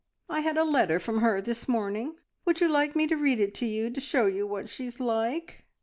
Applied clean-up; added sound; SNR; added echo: none; none; none; none.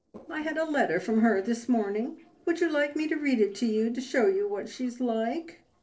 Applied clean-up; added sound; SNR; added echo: neural separator model SepFormer DNS4.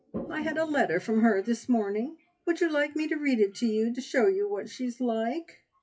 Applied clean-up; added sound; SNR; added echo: classical method WPE with log-MMSE.